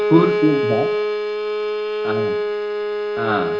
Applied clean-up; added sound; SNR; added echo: none; Bowed string instrument; -2 dB; reverberation time 0.4 s.